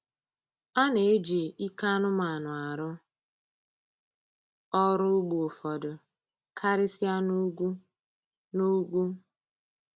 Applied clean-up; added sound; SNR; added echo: none; none; none; none.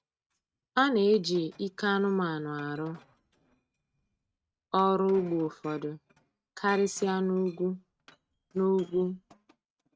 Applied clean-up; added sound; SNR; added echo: neural mask model RNNoise.